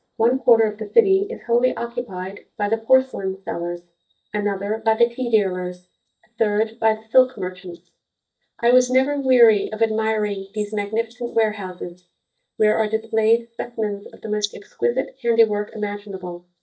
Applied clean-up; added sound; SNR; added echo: neural mask model DeepFilterNet 3.